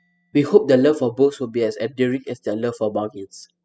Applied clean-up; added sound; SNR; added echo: classical method spectral subtraction.